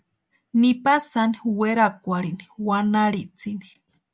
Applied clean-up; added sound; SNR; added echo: none; none; none; none.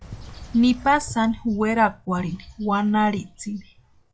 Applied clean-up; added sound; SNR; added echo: classical method log-MMSE.